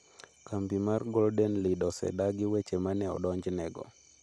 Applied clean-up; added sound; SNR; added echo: none; none; none; none.